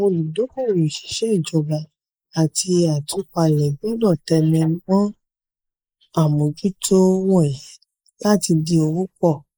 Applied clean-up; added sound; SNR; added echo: neural mask model Resemble Enhance denoiser.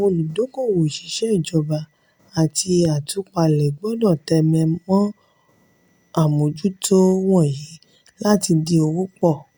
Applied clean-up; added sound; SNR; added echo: none; none; none; none.